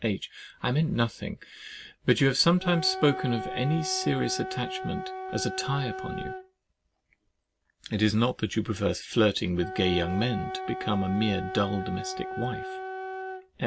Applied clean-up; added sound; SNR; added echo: none; Wind instrument, woodwind instrument; 9 dB; none.